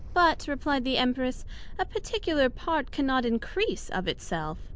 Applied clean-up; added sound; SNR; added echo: none; Thunderstorm; 10 dB; none.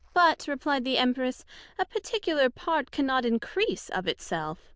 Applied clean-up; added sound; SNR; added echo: neural diffusion model UNIVERSE++.